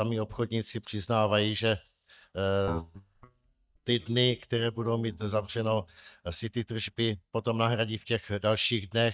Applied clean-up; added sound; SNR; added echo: neural mask model DeepFilterNet 3.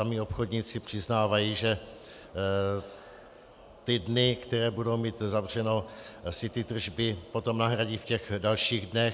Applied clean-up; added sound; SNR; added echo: none; none; none; none.